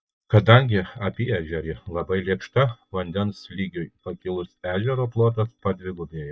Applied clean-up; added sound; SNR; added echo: neural mask model DeepFilterNet 3.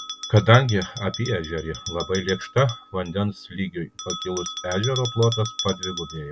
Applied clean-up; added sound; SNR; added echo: none; Bell; 11 dB; none.